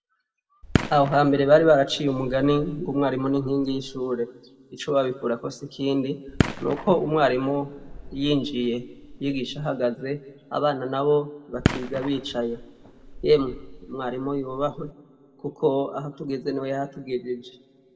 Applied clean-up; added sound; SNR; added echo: none; Fireworks; 8 dB; reverberation time 1.7 s.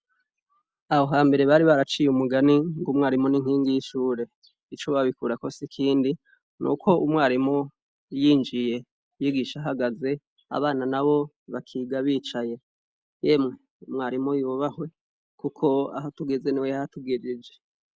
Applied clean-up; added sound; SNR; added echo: none; none; none; none.